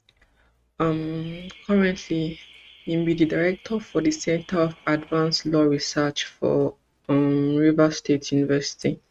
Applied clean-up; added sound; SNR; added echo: neural mask model RNNoise.